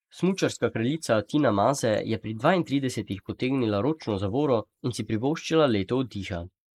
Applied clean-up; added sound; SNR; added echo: neural mask model Resemble Enhance denoiser.